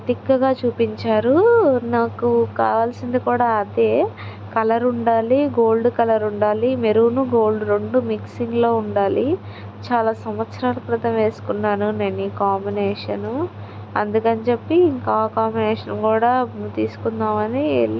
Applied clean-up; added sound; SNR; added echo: none; none; none; none.